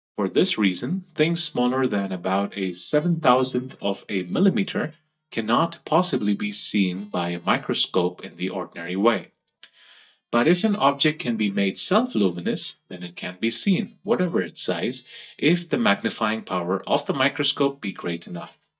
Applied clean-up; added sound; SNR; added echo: neural mask model DeepFilterNet 3.